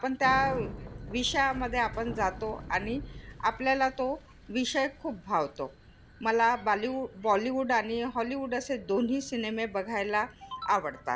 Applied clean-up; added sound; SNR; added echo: none; Bicycle; 15 dB; none.